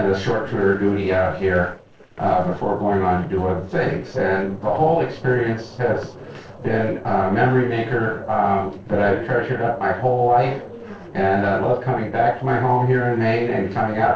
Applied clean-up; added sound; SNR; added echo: neural separator model SepFormer DNS4.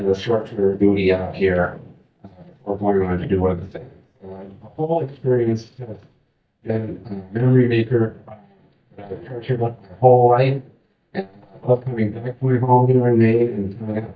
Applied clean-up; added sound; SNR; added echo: neural mask model DeepFilterNet 3.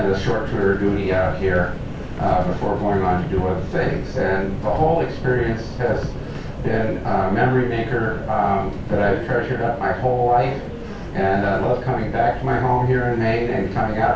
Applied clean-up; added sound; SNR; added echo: none; Subway, metro, underground; 8 dB; reverberation time 0.3 s.